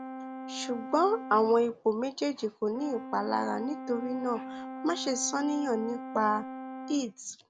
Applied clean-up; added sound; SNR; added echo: none; Brass instrument; 11 dB; none.